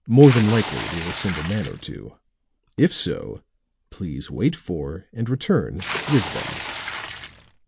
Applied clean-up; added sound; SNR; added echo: none; Water / Splash, splatter; 7 dB; none.